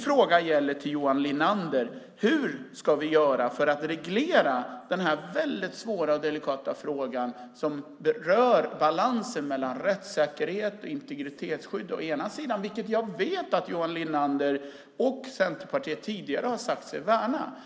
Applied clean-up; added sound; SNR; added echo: none; none; none; none.